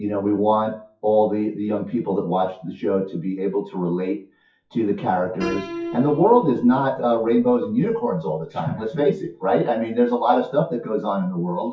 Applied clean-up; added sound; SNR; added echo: classical method WPE with log-MMSE.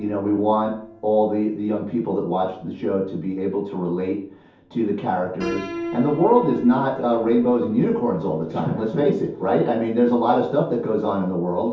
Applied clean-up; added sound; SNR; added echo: none; Piano; 17 dB; reverberation time 0.6 s.